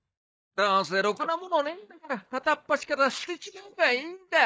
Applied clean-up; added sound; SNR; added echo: neural mask model DeepFilterNet 3.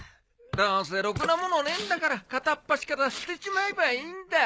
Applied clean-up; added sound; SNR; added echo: none; Water / Splash, splatter; 17 dB; none.